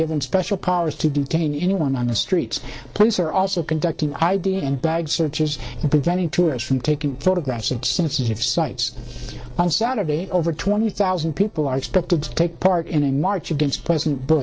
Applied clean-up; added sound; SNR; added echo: neural separator model SepFormer DNS4.